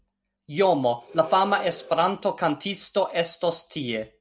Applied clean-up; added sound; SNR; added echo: none; Animal; 18 dB; none.